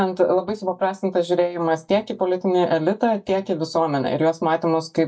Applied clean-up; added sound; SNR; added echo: neural mask model DeepFilterNet 3.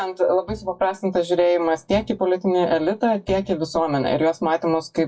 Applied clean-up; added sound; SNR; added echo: classical method WPE with log-MMSE.